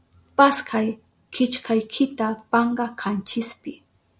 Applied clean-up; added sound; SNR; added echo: none; none; none; none.